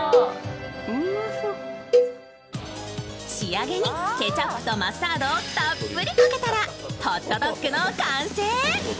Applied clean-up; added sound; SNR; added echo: none; Cowbell; 0 dB; none.